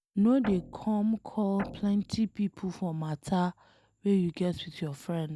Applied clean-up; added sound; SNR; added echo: none; Guitar; 15 dB; none.